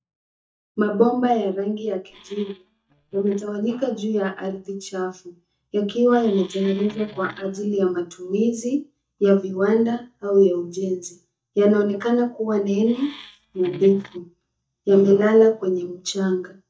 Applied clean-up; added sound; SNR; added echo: neural mask model DeepFilterNet 3.